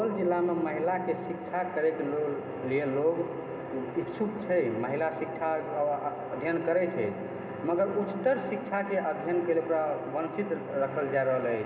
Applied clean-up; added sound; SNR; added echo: none; Brass instrument; 14 dB; reverberation time 0.2 s.